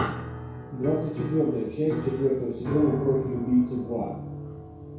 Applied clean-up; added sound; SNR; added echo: none; Piano; 8 dB; reverberation time 0.6 s.